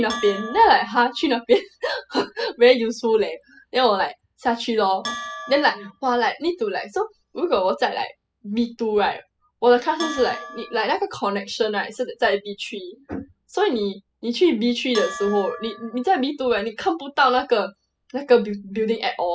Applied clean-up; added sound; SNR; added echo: classical method spectral subtraction.